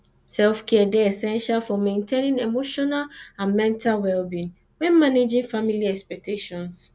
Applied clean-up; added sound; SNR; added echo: none; none; none; none.